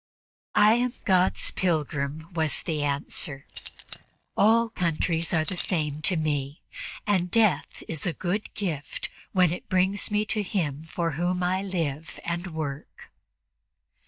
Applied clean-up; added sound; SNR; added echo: neural mask model DeepFilterNet 3.